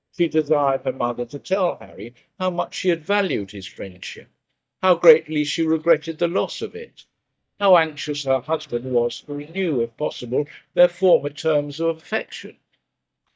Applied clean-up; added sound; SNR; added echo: neural mask model DeepFilterNet 3.